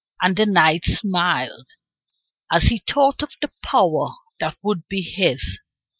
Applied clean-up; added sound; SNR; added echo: classical method spectral subtraction.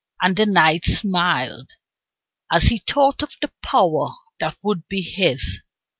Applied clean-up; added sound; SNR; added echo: none; none; none; none.